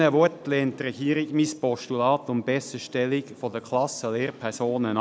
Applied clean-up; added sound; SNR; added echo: none; none; none; none.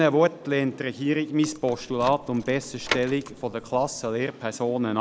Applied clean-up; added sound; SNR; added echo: none; Door / Car; 12 dB; none.